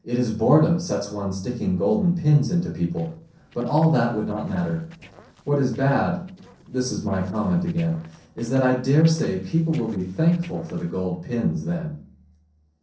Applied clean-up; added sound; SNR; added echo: neural separator model SepFormer DNS4.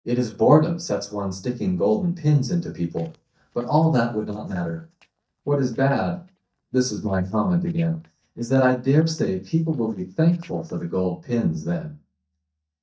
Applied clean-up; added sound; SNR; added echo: neural mask model DeepFilterNet 3.